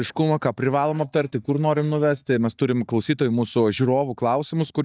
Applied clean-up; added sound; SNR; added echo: neural mask model DeepFilterNet 3.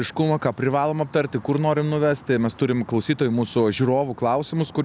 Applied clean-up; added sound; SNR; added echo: none; none; none; none.